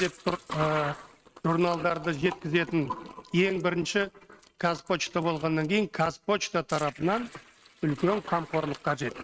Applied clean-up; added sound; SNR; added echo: neural mask model RNNoise.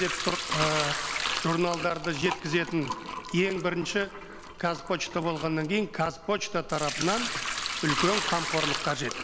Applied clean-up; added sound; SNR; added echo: none; Sink (filling or washing) / Liquid; 4 dB; none.